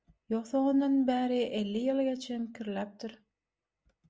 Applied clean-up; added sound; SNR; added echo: none; none; none; none.